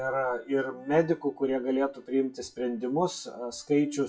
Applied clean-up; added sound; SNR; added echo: classical method WPE with log-MMSE.